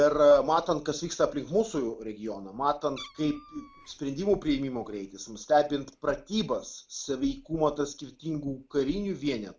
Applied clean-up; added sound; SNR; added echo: none; Meow; 20 dB; none.